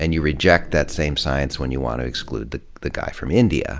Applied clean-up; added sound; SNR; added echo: none; Wind instrument, woodwind instrument; 19 dB; none.